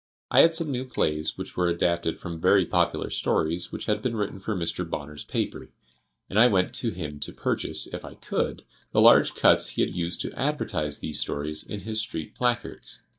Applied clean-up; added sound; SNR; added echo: neural mask model DeepFilterNet 3.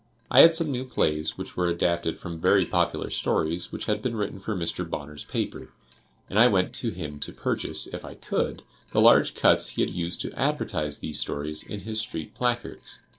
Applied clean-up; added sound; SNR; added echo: neural separator model SepFormer DNS4.